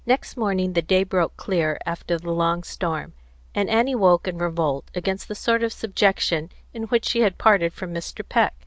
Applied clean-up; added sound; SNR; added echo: none; none; none; none.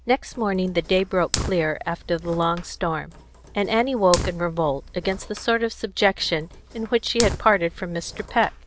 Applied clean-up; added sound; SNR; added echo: none; Fire; 11 dB; none.